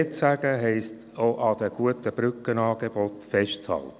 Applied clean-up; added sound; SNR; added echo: none; none; none; none.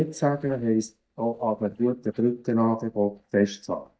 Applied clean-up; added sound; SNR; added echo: neural mask model DeepFilterNet 3.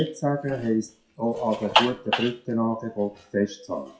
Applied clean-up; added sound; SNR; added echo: classical method WPE with log-MMSE.